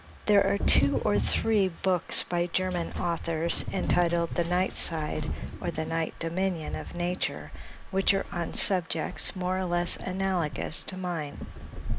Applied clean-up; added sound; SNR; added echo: none; Cat; 7 dB; none.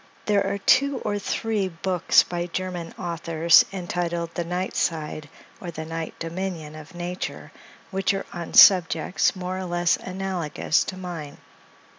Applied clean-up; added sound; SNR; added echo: none; none; none; none.